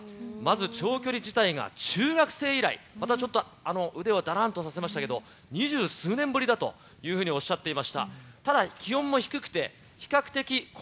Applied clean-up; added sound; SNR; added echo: none; none; none; none.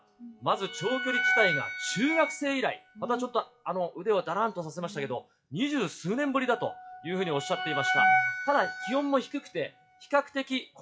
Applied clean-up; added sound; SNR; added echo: classical method WPE with log-MMSE.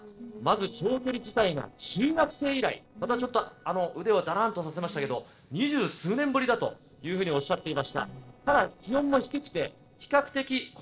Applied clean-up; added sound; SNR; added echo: neural separator model SepFormer DNS4.